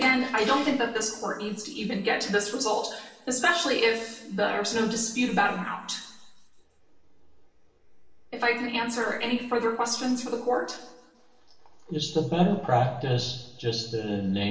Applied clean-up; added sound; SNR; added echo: none; none; none; reverberation time 1.1 s.